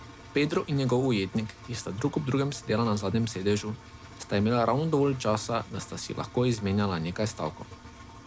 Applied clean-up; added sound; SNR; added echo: none; Engine; 18 dB; none.